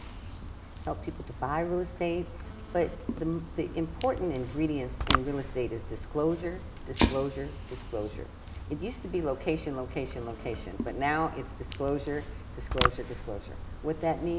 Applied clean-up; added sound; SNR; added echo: none; Fire; 3 dB; none.